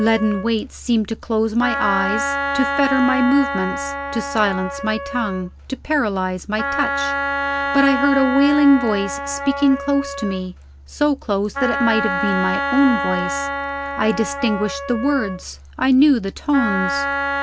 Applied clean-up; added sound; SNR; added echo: none; Wind instrument, woodwind instrument; 5 dB; none.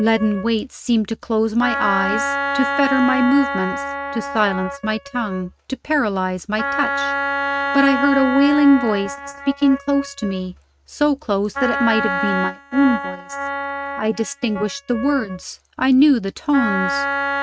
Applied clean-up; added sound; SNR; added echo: neural mask model RNNoise.